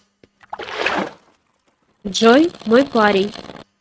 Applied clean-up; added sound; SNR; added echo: neural mask model RNNoise.